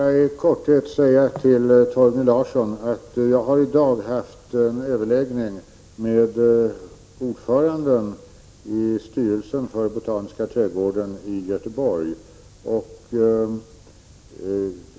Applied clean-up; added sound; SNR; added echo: none; none; none; none.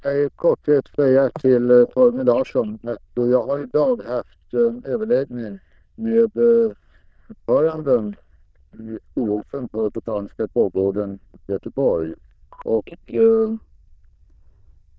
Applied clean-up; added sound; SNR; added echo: neural diffusion model UNIVERSE++.